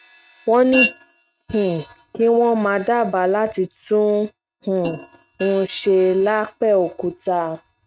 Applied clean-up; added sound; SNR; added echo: neural mask model RNNoise.